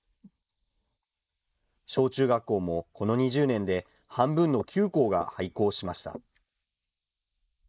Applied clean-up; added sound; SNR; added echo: neural mask model Resemble Enhance denoiser.